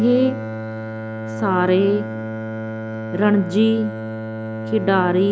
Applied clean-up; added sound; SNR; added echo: none; Bowed string instrument; 7 dB; none.